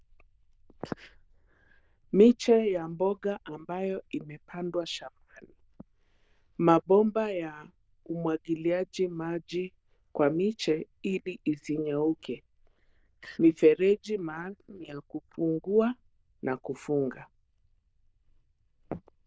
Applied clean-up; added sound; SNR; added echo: neural diffusion model UNIVERSE++.